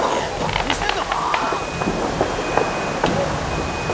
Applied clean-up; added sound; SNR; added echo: none; Fireworks; -4 dB; reverberation time 0.5 s.